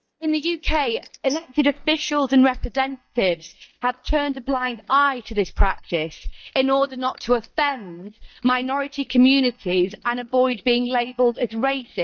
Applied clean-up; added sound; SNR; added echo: neural mask model DeepFilterNet 3.